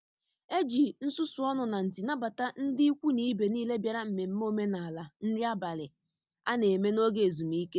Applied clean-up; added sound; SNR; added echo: none; none; none; none.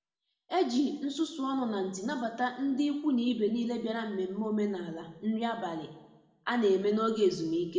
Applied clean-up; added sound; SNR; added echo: none; none; none; reverberation time 0.9 s.